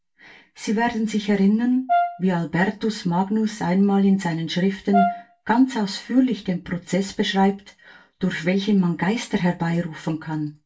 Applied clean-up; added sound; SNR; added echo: none; Brass instrument; 5 dB; reverberation time 0.2 s.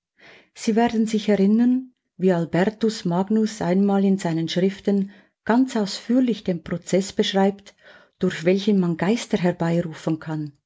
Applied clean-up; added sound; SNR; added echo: none; none; none; none.